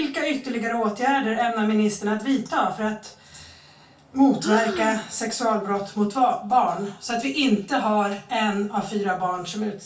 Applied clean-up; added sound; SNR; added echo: none; Breathing; 10 dB; reverberation time 0.2 s.